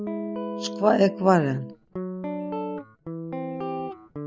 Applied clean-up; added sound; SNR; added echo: none; Guitar; 6 dB; none.